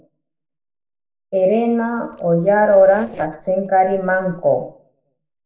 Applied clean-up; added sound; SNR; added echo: neural separator model SepFormer DNS4.